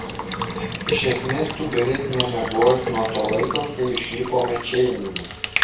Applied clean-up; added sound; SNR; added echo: none; Water tap, faucet / Water / Liquid; 4 dB; reverberation time 0.3 s.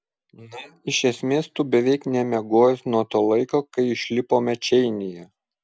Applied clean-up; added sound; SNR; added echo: none; none; none; none.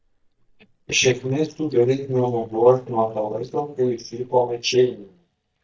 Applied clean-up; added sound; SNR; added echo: neural mask model DeepFilterNet 3.